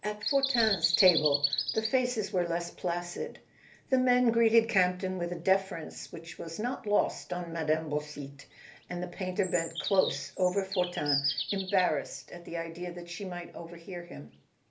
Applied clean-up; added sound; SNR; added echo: none; Bird vocalization, bird call, bird song; 8 dB; reverberation time 0.3 s.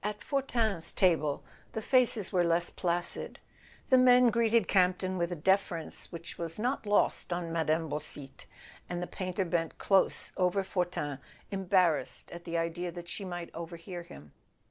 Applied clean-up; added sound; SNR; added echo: none; none; none; none.